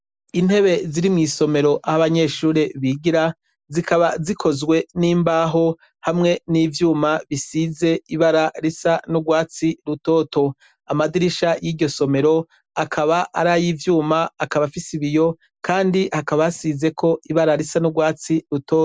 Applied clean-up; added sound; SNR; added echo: none; none; none; none.